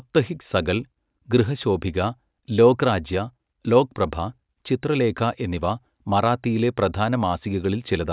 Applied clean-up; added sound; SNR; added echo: none; none; none; none.